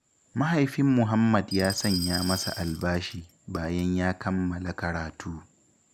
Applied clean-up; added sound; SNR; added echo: none; Glass; 10 dB; none.